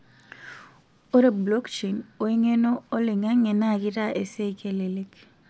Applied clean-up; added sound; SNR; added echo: none; none; none; none.